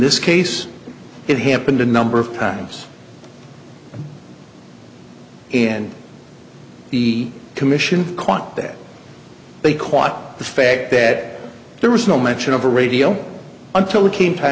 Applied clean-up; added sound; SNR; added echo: none; none; none; none.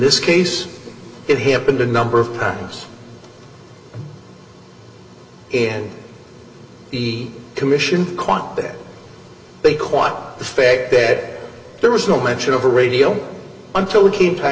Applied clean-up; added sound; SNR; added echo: none; none; none; reverberation time 2.8 s.